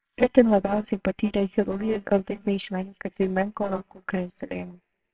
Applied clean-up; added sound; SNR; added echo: neural separator model SepFormer WHAMR!.